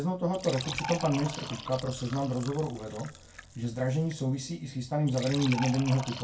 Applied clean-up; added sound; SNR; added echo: none; Fill (with liquid) / Trickle, dribble; 11 dB; reverberation time 0.2 s.